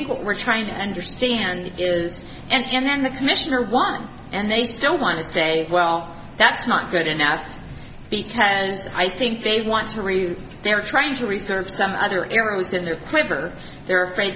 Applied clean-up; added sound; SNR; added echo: none; none; none; none.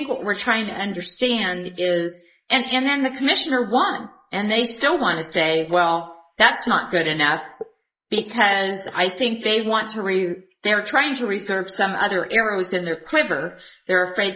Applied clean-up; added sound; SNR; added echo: neural mask model Resemble Enhance denoiser.